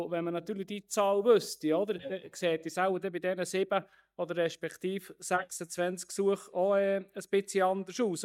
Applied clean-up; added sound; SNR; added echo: neural mask model DeepFilterNet 3.